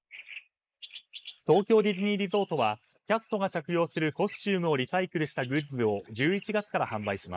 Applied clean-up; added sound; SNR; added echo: neural mask model Resemble Enhance denoiser.